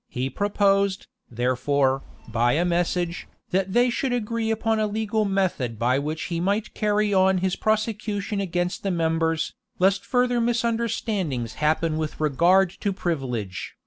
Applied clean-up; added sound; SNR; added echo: none; Telephone; 16 dB; none.